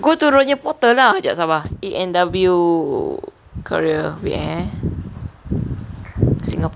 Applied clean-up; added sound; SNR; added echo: none; none; none; none.